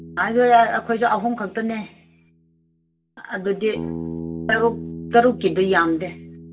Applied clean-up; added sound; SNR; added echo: none; Bass guitar; 13 dB; reverberation time 0.1 s.